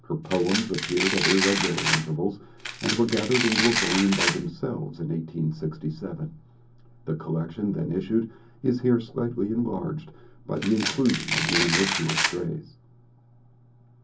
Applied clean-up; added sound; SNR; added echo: none; Domestic sounds, home sounds; 0 dB; reverberation time 0.4 s.